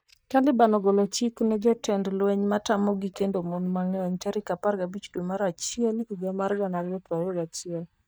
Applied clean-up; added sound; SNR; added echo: neural mask model DeepFilterNet 3.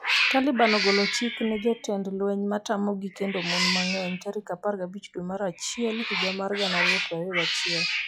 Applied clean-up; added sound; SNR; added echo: classical method log-MMSE.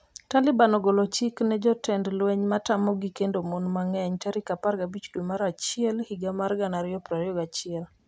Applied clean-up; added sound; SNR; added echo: none; none; none; none.